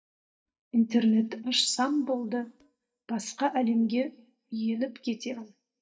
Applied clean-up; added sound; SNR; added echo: neural mask model DeepFilterNet 3.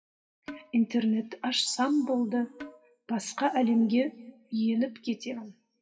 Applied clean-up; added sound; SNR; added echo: classical method WPE with log-MMSE.